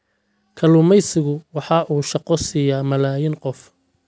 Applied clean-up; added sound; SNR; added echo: none; none; none; none.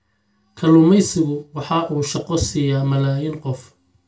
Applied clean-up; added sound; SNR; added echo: none; none; none; reverberation time 0.2 s.